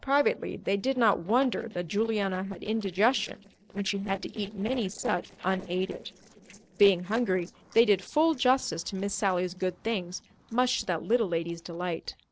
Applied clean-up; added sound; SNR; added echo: neural separator model SepFormer DNS4.